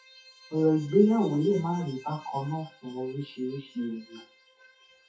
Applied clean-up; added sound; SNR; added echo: classical method WPE with log-MMSE.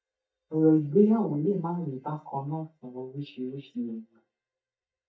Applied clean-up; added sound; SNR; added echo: neural mask model DeepFilterNet 3.